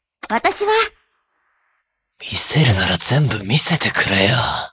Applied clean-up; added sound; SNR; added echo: neural mask model Resemble Enhance denoiser.